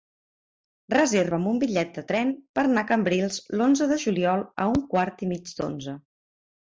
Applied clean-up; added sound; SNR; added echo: none; none; none; none.